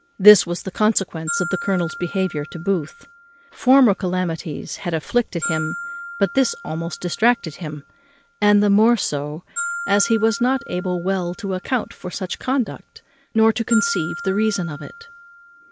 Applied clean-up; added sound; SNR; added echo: none; Glockenspiel; 13 dB; none.